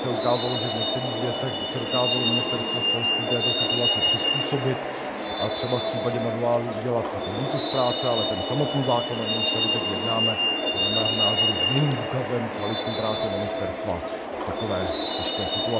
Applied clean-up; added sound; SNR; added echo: none; Truck; -3 dB; none.